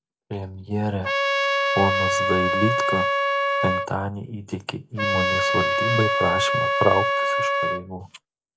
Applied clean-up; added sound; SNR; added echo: none; Trumpet; -4 dB; none.